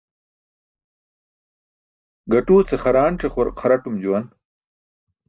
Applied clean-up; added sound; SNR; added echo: neural mask model DeepFilterNet 3.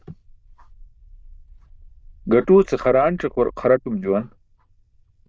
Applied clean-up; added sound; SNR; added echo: neural diffusion model UNIVERSE++.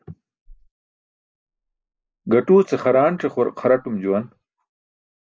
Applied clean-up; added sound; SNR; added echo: neural mask model Resemble Enhance denoiser.